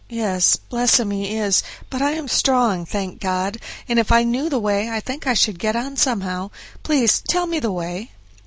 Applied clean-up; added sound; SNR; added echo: none; none; none; none.